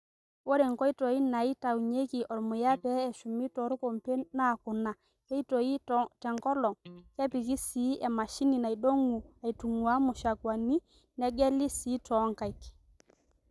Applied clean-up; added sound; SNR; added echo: neural mask model DeepFilterNet 3.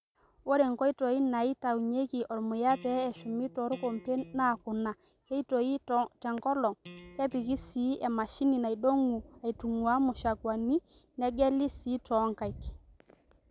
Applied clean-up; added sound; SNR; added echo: none; Electric guitar; 19 dB; none.